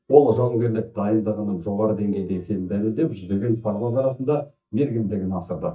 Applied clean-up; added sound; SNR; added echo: neural mask model DeepFilterNet 3.